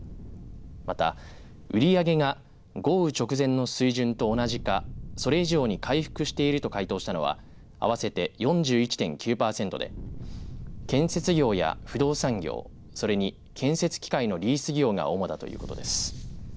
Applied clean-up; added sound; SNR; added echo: none; Fire; 14 dB; none.